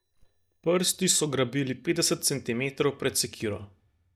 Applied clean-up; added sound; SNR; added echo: neural mask model DeepFilterNet 3.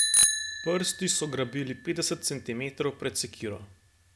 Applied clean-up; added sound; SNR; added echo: none; Bicycle bell; -1 dB; none.